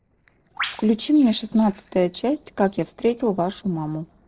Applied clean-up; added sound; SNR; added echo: neural separator model SepFormer DNS4.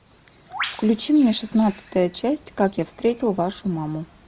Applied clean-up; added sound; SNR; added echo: none; Bird; 17 dB; none.